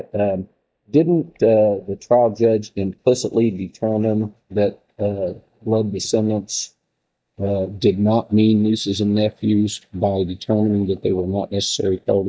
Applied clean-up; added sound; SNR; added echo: neural mask model DeepFilterNet 3.